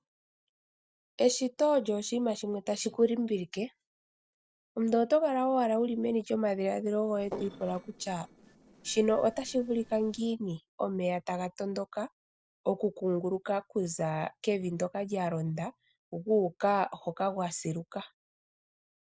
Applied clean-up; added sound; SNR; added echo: neural separator model SepFormer DNS4.